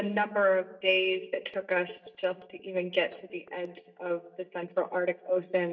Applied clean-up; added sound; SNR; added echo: neural mask model DeepFilterNet 3.